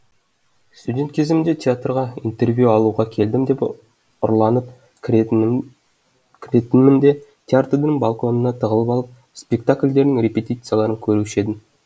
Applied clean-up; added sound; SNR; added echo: none; none; none; none.